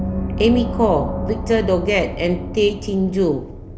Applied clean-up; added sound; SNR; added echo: none; Gong; 6 dB; none.